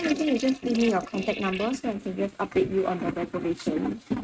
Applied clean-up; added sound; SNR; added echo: neural mask model RNNoise.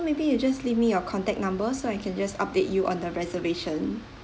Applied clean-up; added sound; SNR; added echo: none; none; none; none.